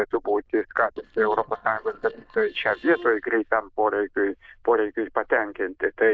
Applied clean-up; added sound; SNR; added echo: neural diffusion model UNIVERSE++.